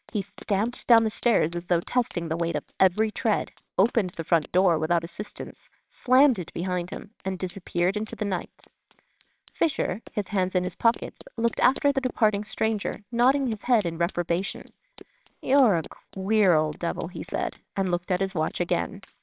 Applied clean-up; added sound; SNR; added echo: neural separator model SepFormer WHAMR!.